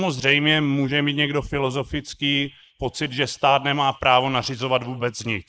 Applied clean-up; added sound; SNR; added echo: neural mask model Resemble Enhance denoiser.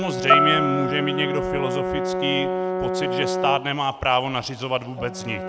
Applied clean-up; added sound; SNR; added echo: none; Brass instrument + Piano; -1 dB; none.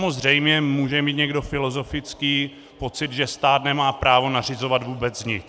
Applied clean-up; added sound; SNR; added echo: none; none; none; none.